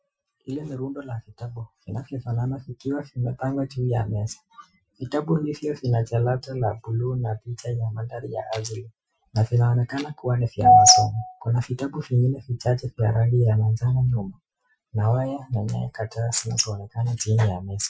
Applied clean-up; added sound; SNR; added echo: classical method Wiener filter.